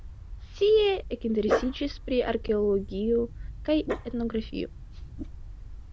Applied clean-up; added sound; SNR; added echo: none; Dog; 8 dB; none.